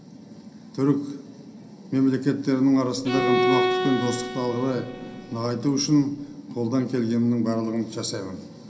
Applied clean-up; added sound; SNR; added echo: none; Bowed string instrument; 2 dB; reverberation time 0.3 s.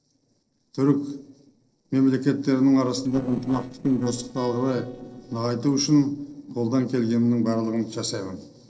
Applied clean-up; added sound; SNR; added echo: neural separator model SepFormer DNS4.